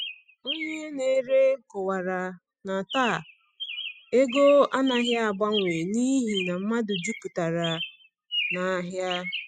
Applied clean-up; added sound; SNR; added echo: classical method spectral subtraction.